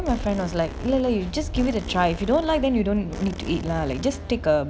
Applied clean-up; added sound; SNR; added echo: none; Fart; 17 dB; none.